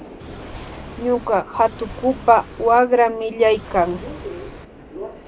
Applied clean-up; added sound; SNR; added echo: none; Subway, metro, underground + Engine / Car; 15 dB; none.